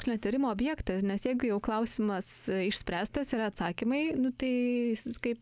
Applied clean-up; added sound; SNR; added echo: none; none; none; none.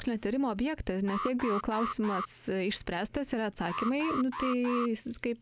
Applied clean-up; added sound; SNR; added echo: none; Alarm; 6 dB; none.